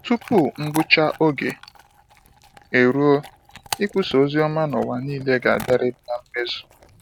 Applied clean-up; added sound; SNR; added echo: none; Chewing, mastication / Dog; 17 dB; none.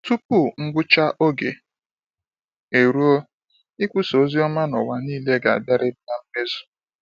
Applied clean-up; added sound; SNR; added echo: none; none; none; none.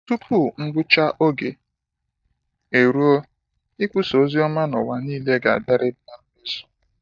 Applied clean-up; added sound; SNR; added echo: neural mask model DeepFilterNet 3.